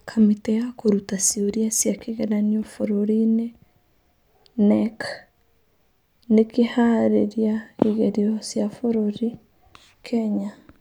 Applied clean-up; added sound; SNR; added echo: none; none; none; none.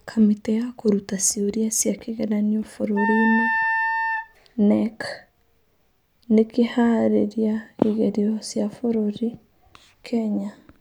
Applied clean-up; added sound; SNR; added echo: none; Wind instrument, woodwind instrument; 1 dB; none.